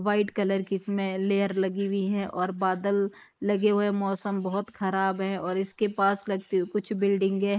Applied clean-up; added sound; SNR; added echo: neural mask model Resemble Enhance denoiser.